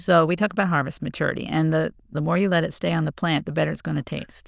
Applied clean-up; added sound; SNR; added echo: neural diffusion model UNIVERSE++.